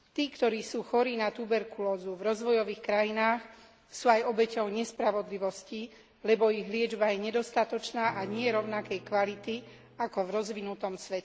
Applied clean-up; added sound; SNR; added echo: none; Acoustic guitar / Strum; 17 dB; none.